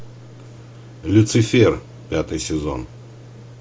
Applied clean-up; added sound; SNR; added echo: none; none; none; none.